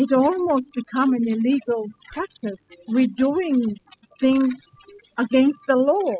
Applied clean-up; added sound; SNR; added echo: classical method spectral subtraction.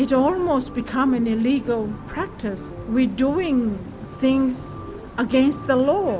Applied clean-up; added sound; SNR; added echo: none; none; none; none.